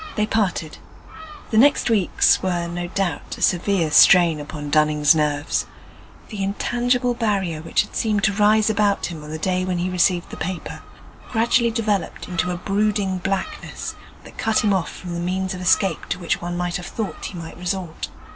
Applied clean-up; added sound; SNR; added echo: none; Gull, seagull; 17 dB; none.